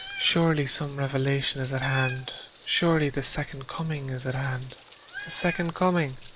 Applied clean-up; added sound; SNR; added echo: none; Meow; 13 dB; none.